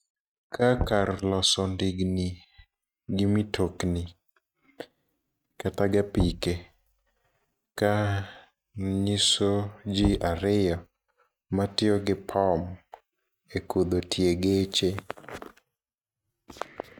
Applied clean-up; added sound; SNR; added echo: neural mask model RNNoise.